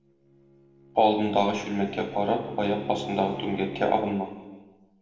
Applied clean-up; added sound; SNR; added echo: none; Bowed string instrument; 15 dB; reverberation time 1.2 s.